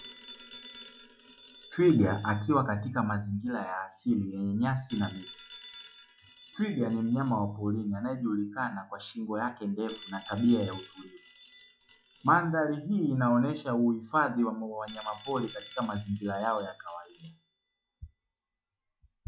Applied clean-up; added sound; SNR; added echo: classical method log-MMSE.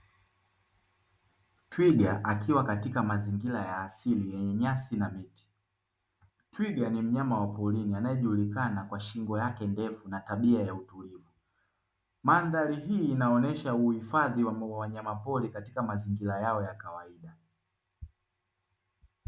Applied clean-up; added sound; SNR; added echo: none; none; none; none.